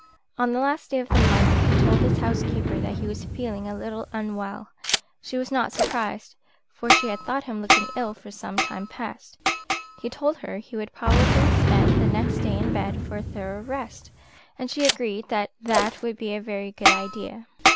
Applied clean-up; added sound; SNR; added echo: none; Boom; -4 dB; none.